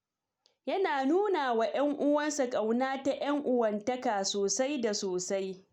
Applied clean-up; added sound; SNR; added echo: none; none; none; none.